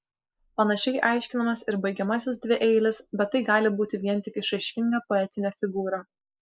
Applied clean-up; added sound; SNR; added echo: neural mask model Resemble Enhance denoiser.